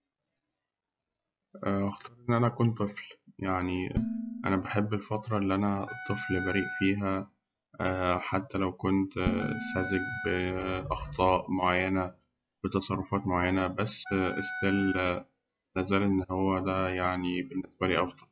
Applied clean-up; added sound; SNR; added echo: classical method log-MMSE.